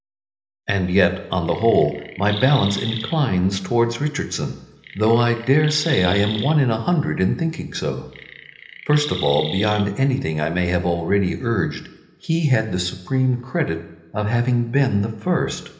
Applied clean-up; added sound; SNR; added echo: none; Chirp, tweet; 12 dB; reverberation time 0.8 s.